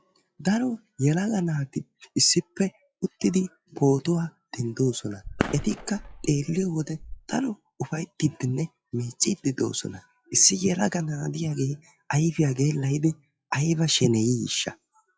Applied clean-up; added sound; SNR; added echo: classical method log-MMSE.